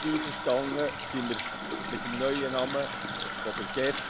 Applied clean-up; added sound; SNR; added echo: none; Water tap, faucet; 2 dB; none.